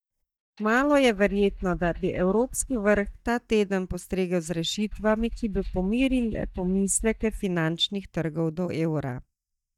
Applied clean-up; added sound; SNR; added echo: neural mask model DeepFilterNet 3.